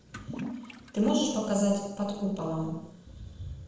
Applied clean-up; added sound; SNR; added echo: none; Toilet flush / Liquid; 14 dB; reverberation time 0.7 s.